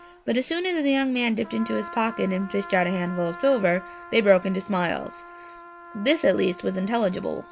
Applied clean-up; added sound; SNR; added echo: none; Trumpet; 17 dB; none.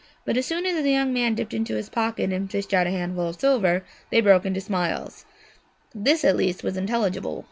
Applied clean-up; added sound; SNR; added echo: none; none; none; none.